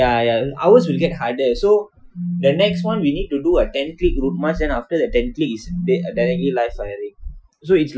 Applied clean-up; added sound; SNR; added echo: classical method Wiener filter.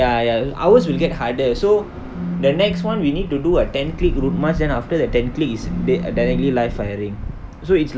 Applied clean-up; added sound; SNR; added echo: none; Purr + Telephone; 7 dB; none.